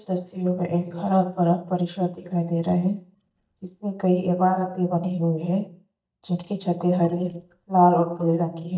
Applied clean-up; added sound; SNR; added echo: neural mask model DeepFilterNet 3.